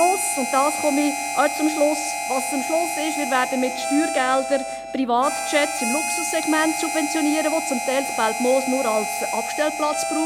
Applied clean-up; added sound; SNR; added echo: none; Harmonica; 4 dB; none.